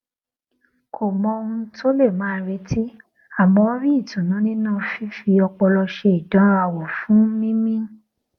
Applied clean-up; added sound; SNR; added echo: none; none; none; none.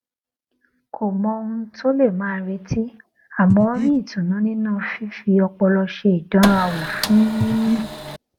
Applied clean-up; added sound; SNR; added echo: none; Breathing + Printer; 5 dB; none.